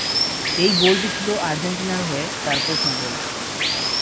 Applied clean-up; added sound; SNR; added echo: none; Water; -2 dB; none.